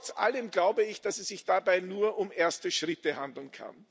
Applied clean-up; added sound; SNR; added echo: none; none; none; none.